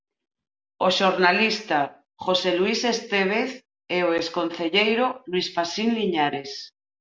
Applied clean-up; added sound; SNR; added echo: none; none; none; none.